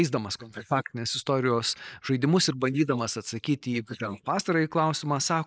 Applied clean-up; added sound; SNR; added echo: neural mask model Resemble Enhance denoiser.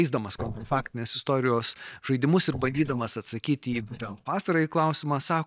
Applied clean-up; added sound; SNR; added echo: neural mask model DeepFilterNet 3.